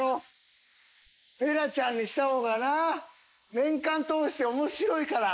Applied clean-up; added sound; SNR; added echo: neural mask model Resemble Enhance denoiser.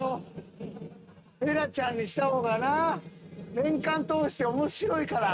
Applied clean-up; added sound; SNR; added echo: neural mask model RNNoise.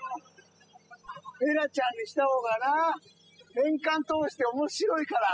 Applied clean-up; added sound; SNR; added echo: classical method spectral subtraction.